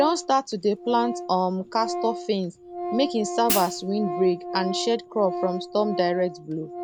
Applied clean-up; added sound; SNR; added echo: none; Organ + Hi-hat; 7 dB; none.